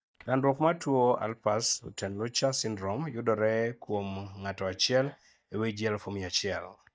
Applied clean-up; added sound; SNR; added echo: neural mask model DeepFilterNet 3.